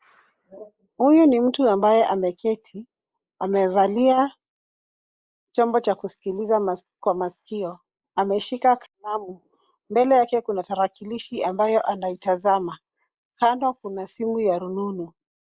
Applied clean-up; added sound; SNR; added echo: neural mask model Resemble Enhance denoiser.